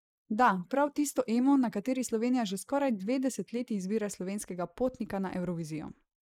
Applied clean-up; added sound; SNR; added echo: neural mask model Resemble Enhance denoiser.